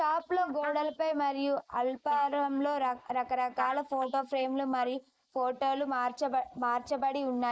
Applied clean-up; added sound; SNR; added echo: neural mask model Resemble Enhance denoiser.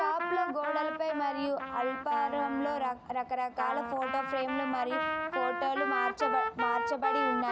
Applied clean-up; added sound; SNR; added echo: none; Trumpet; 2 dB; none.